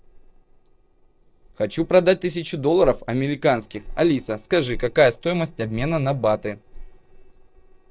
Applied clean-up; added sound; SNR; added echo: neural separator model SepFormer DNS4.